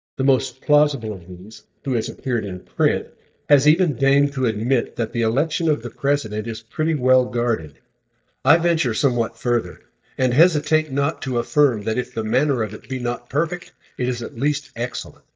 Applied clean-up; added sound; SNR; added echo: neural mask model DeepFilterNet 3.